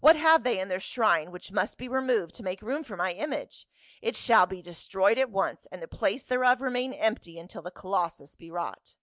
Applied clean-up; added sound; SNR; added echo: none; none; none; none.